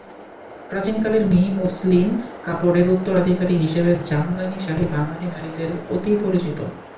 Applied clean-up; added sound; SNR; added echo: none; Train; 16 dB; reverberation time 0.3 s.